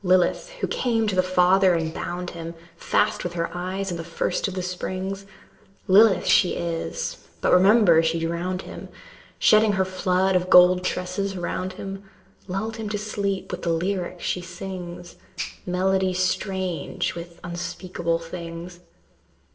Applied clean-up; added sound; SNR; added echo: neural separator model SepFormer DNS4.